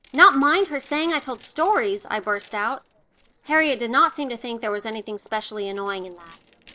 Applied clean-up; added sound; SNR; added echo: neural separator model SepFormer DNS4.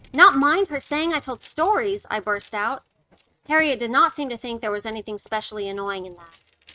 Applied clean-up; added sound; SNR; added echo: neural mask model RNNoise.